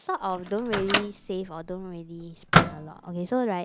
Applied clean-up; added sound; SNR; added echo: none; Microwave oven; -2 dB; none.